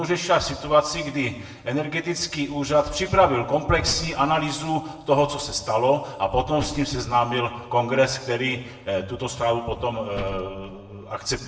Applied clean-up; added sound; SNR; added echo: none; Slam; 15 dB; reverberation time 0.7 s.